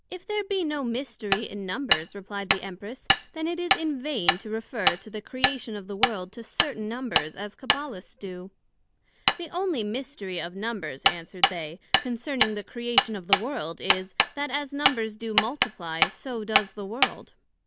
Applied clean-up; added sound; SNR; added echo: none; Hammer; -5 dB; none.